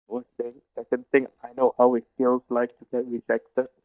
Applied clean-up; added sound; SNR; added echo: neural mask model DeepFilterNet 3.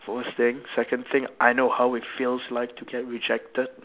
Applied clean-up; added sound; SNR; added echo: none; none; none; none.